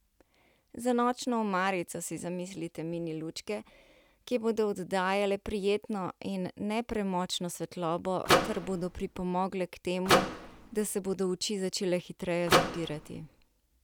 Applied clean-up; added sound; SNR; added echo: none; Microwave oven; -3 dB; none.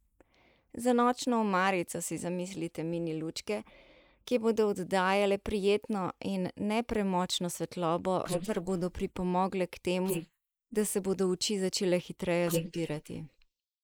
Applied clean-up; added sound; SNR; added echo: neural mask model Resemble Enhance denoiser.